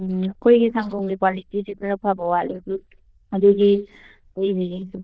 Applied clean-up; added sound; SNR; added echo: neural diffusion model UNIVERSE++.